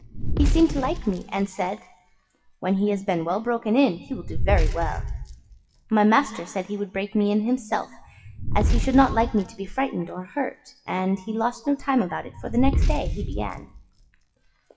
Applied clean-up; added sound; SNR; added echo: classical method WPE with log-MMSE.